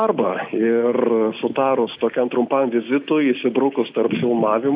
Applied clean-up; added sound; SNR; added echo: none; none; none; none.